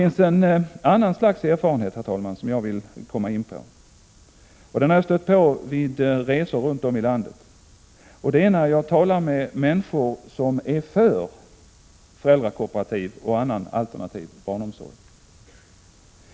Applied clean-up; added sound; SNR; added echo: none; none; none; none.